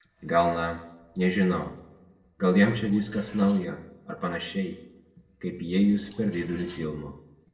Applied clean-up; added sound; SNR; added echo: neural separator model SepFormer DNS4.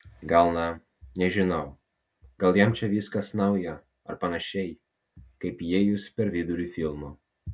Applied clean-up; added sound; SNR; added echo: none; none; none; none.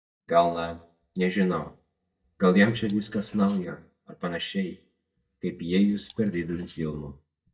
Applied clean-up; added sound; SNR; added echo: neural mask model DeepFilterNet 3.